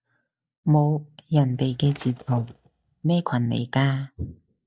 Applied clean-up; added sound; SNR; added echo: neural mask model DeepFilterNet 3.